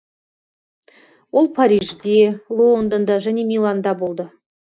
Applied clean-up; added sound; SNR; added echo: neural mask model Resemble Enhance denoiser.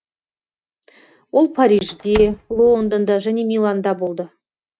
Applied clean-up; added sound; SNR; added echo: neural mask model RNNoise.